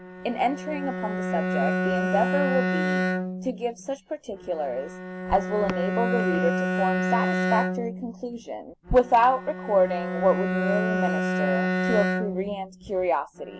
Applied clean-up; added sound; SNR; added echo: none; Bowed string instrument; 1 dB; none.